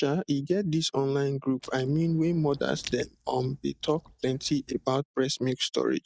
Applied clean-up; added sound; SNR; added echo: neural mask model DeepFilterNet 3.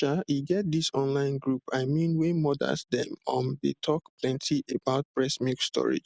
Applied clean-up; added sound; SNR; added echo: none; none; none; none.